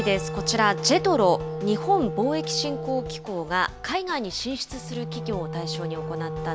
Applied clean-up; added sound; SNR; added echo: none; Wind instrument, woodwind instrument; 7 dB; none.